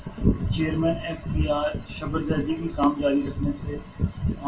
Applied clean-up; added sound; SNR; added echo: none; none; none; reverberation time 0.2 s.